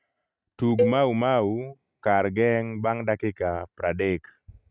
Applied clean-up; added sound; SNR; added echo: neural mask model RNNoise.